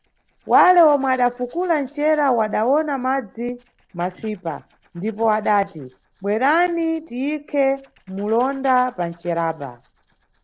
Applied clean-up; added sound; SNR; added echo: neural separator model SepFormer DNS4.